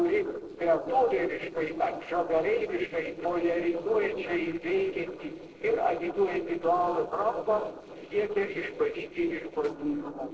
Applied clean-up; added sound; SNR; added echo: neural separator model SepFormer DNS4.